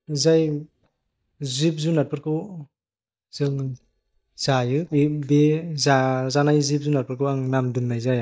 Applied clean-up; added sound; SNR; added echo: neural mask model DeepFilterNet 3.